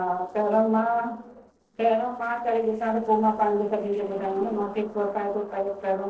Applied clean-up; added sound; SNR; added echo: neural separator model SepFormer DNS4.